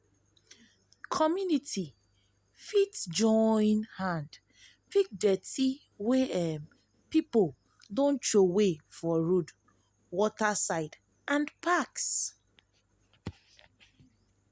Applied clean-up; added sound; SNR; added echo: none; none; none; none.